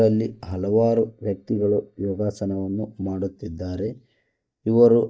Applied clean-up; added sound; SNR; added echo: neural mask model DeepFilterNet 3.